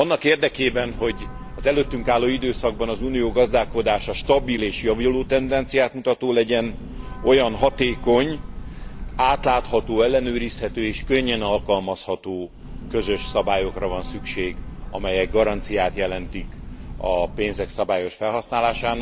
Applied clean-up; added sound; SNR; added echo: none; Train / Breathing; 11 dB; none.